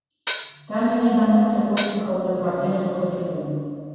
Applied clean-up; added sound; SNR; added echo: none; Hi-hat; 5 dB; reverberation time 2.1 s.